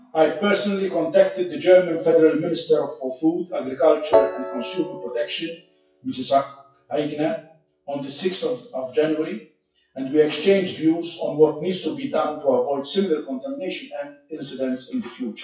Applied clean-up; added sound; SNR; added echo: classical method WPE with log-MMSE.